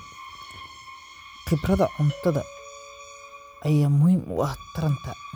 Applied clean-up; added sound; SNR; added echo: none; Doorbell + Screech; 18 dB; none.